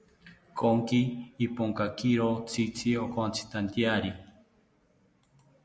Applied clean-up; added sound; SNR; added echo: none; none; none; none.